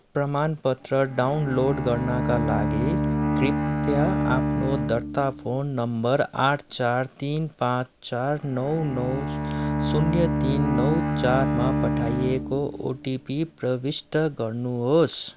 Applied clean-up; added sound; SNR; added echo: none; Bowed string instrument; 2 dB; none.